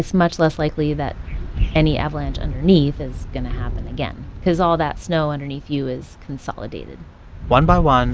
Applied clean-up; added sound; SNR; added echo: none; none; none; none.